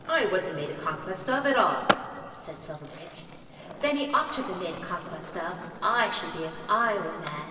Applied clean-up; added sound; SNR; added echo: none; Skateboard; 9 dB; reverberation time 2.6 s.